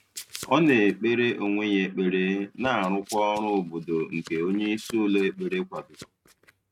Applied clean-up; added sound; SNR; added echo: neural mask model RNNoise.